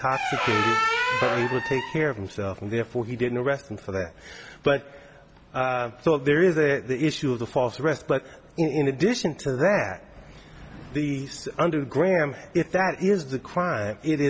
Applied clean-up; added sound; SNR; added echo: none; Squeak; 2 dB; none.